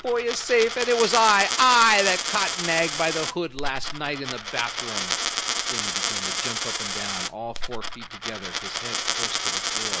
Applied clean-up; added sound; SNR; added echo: none; Coin (dropping); 3 dB; none.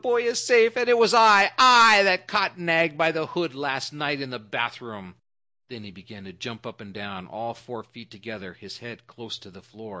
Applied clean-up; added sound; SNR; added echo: none; none; none; none.